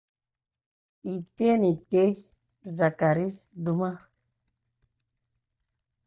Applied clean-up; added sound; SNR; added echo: neural mask model DeepFilterNet 3.